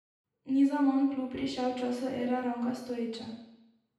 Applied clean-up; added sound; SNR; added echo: none; none; none; reverberation time 0.9 s.